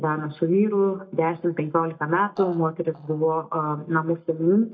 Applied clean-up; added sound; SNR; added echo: neural mask model DeepFilterNet 3.